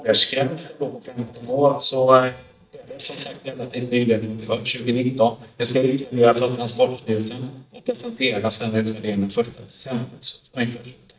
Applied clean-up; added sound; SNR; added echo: neural mask model DeepFilterNet 3.